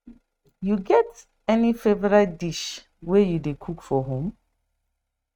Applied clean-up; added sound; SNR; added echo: neural mask model RNNoise.